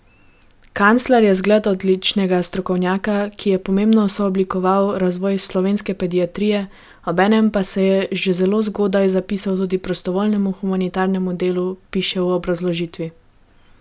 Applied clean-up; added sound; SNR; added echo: none; none; none; none.